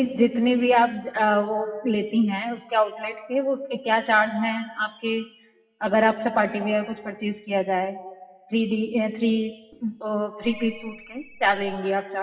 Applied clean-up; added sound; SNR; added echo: classical method WPE with log-MMSE.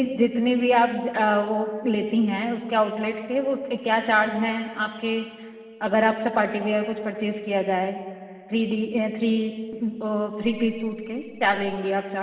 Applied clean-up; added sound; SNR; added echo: neural separator model SepFormer DNS4.